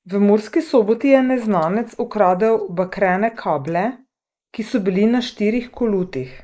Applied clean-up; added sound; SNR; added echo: neural mask model Resemble Enhance denoiser.